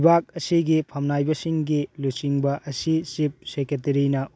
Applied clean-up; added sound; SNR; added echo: none; none; none; none.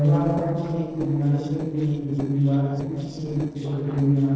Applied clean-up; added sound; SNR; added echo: neural separator model SepFormer DNS4.